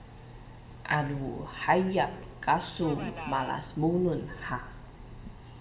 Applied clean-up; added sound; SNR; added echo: none; Subway, metro, underground; 18 dB; reverberation time 0.7 s.